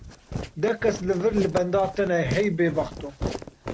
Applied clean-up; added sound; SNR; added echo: none; Walk, footsteps; 9 dB; none.